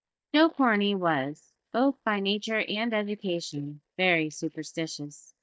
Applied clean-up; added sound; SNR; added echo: neural mask model DeepFilterNet 3.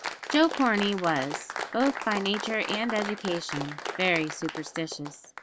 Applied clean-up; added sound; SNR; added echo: none; Applause; 8 dB; none.